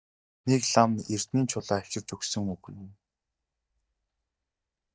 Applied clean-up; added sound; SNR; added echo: neural mask model DeepFilterNet 3.